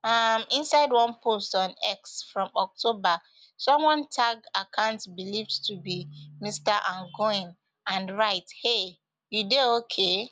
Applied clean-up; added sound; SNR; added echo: none; none; none; none.